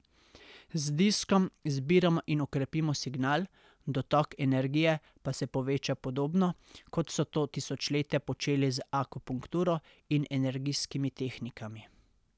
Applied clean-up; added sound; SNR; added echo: none; none; none; none.